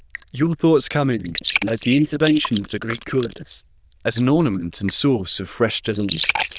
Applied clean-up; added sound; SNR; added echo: neural diffusion model UNIVERSE++.